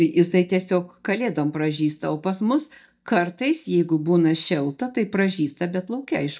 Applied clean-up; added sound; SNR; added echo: neural mask model DeepFilterNet 3.